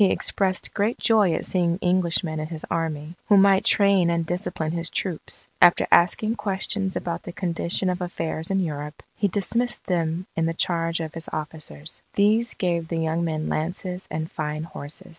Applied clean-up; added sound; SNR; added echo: none; none; none; none.